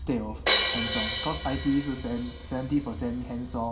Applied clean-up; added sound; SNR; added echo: none; Crash cymbal; 2 dB; reverberation time 1.9 s.